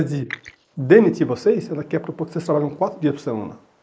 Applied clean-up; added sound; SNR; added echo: neural mask model Resemble Enhance denoiser.